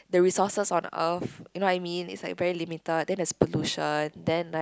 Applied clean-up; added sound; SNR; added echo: none; none; none; none.